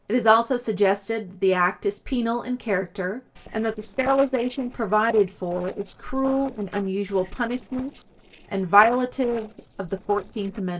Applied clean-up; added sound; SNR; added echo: neural separator model SepFormer DNS4.